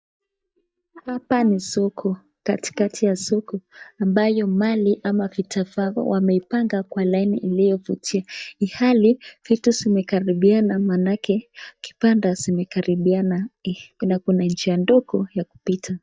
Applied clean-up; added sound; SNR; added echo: neural mask model DeepFilterNet 3.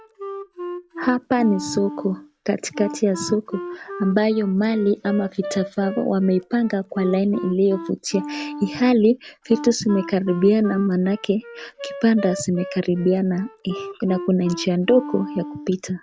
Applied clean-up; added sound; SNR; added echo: none; Wind instrument, woodwind instrument; 12 dB; none.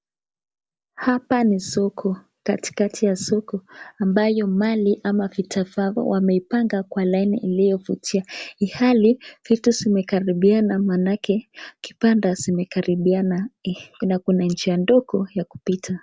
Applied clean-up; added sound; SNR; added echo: none; none; none; none.